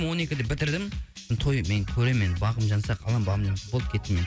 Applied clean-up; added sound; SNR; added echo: none; none; none; none.